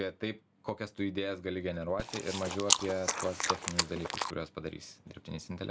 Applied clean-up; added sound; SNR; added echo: none; Chewing, mastication; -3 dB; none.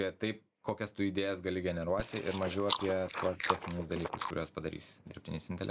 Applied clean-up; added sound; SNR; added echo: neural mask model Resemble Enhance denoiser.